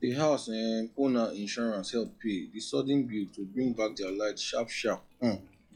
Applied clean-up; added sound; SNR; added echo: classical method log-MMSE.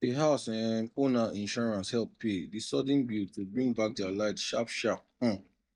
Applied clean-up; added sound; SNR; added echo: neural mask model DeepFilterNet 3.